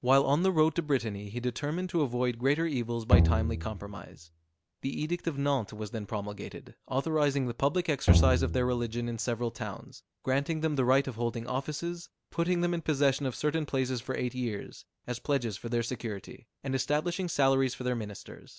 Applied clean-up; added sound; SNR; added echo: none; Bowed string instrument; -2 dB; none.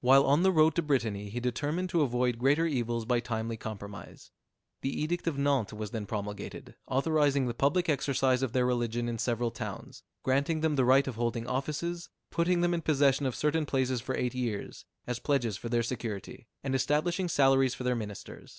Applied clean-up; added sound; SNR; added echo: none; none; none; none.